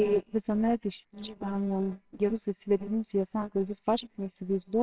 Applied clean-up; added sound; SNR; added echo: neural separator model SepFormer WHAMR!.